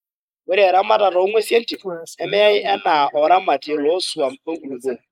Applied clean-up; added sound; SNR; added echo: neural mask model Resemble Enhance denoiser.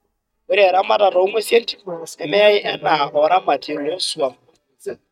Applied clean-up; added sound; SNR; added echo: neural mask model DeepFilterNet 3.